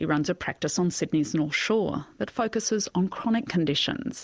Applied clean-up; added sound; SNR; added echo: none; none; none; none.